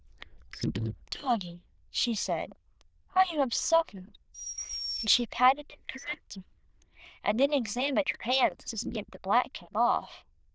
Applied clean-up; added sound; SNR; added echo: neural diffusion model UNIVERSE++.